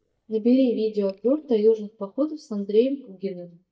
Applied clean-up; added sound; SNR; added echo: neural mask model DeepFilterNet 3.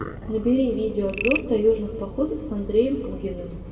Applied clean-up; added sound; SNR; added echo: none; Frog; 11 dB; reverberation time 1.5 s.